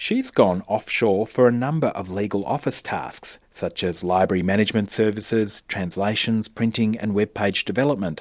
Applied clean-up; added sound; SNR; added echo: none; none; none; none.